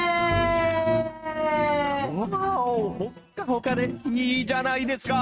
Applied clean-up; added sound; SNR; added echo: neural mask model RNNoise.